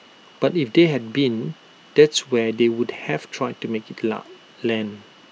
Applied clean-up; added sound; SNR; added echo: none; none; none; none.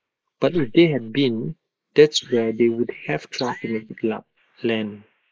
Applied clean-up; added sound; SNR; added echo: neural mask model Resemble Enhance denoiser.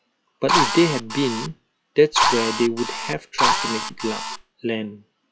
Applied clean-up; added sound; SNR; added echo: classical method log-MMSE.